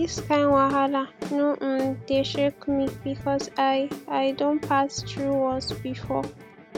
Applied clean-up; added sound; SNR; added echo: none; Guitar / Drum; 12 dB; none.